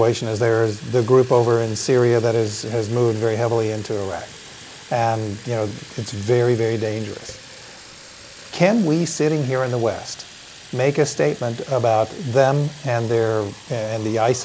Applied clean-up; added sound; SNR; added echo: neural mask model Resemble Enhance denoiser.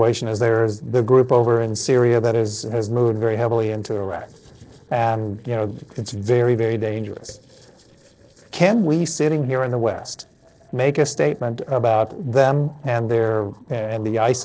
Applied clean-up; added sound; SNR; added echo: neural separator model SepFormer DNS4.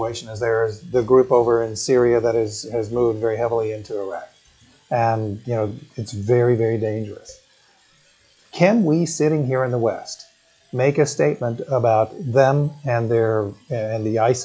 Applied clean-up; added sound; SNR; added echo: classical method log-MMSE.